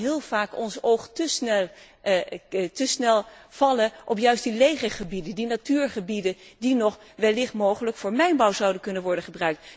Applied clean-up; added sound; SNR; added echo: none; none; none; none.